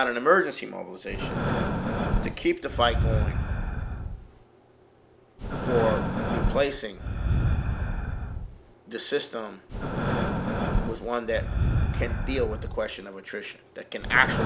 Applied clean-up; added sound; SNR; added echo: none; Breathing; -2 dB; none.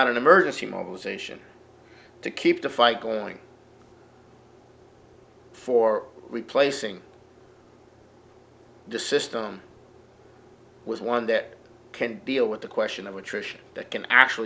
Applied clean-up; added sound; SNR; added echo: none; none; none; none.